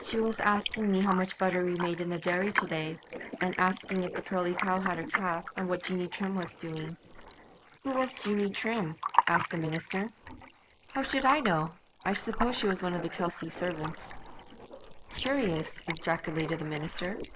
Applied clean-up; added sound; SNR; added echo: neural mask model Resemble Enhance denoiser.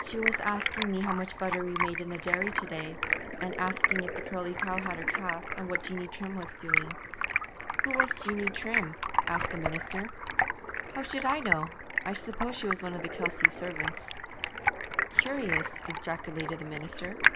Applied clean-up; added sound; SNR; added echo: none; Stream; -4 dB; none.